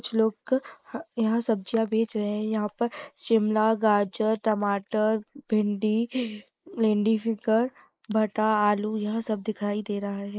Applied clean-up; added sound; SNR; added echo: neural mask model Resemble Enhance denoiser.